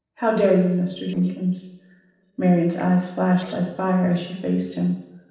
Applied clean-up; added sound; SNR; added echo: neural separator model SepFormer DNS4.